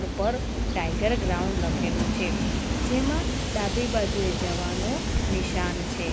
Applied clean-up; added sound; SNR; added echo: none; Train; -4 dB; none.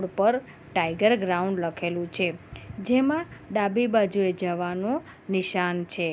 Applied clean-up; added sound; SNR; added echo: none; none; none; none.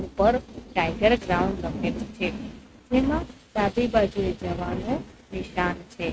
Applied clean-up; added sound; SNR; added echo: neural mask model RNNoise.